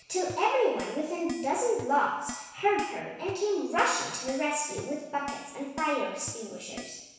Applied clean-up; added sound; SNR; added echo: none; Keyboard (musical); 17 dB; reverberation time 1.1 s.